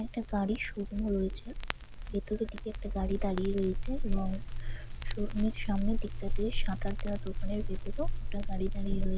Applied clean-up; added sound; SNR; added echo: none; Crackle; -4 dB; none.